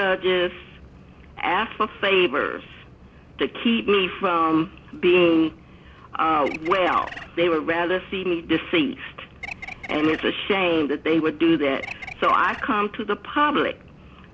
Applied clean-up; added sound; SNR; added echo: none; Bird; 13 dB; none.